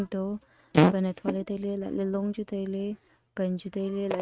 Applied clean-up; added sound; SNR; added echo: neural mask model RNNoise.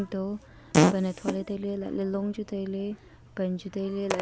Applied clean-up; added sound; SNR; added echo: none; Fart; -1 dB; none.